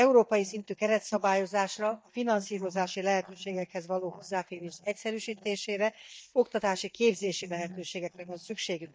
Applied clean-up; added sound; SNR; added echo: neural mask model DeepFilterNet 3.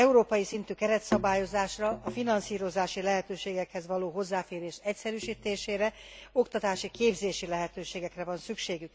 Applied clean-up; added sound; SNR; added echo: none; none; none; none.